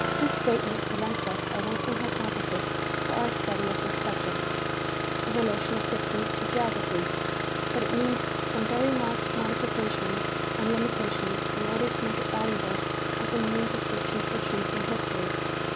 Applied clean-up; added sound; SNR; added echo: none; Engine starting; -3 dB; none.